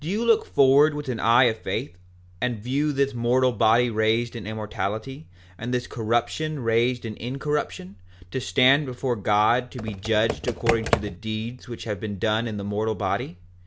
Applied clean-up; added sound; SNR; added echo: none; Computer keyboard; 4 dB; none.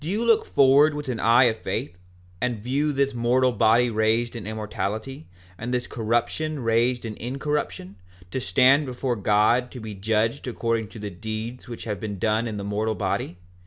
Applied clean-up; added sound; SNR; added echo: none; none; none; none.